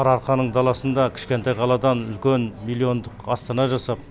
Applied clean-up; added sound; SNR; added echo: none; none; none; none.